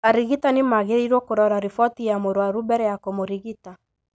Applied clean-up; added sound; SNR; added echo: none; none; none; none.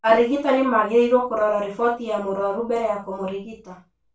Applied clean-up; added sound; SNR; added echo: none; none; none; reverberation time 0.2 s.